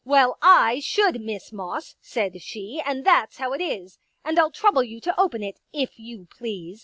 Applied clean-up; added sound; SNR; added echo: none; none; none; none.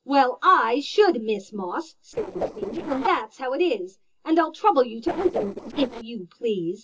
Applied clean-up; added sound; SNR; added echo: neural separator model SepFormer DNS4.